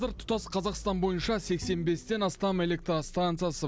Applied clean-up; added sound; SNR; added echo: none; Idling / Engine starting / Motor vehicle (road) + Bowed string instrument; 14 dB; none.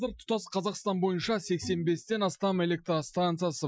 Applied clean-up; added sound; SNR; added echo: classical method Wiener filter.